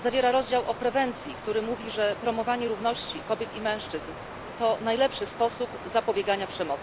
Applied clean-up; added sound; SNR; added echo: none; Water; 12 dB; none.